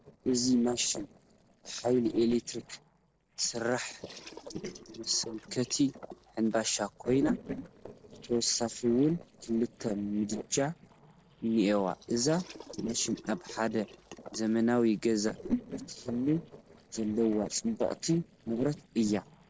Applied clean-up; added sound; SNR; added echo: neural separator model SepFormer DNS4.